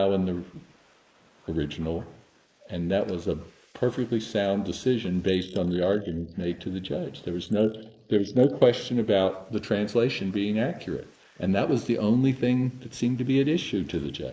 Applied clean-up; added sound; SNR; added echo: neural mask model Resemble Enhance denoiser.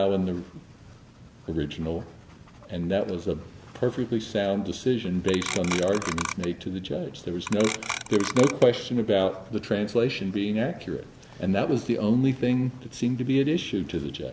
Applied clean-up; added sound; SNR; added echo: none; Clock; 6 dB; none.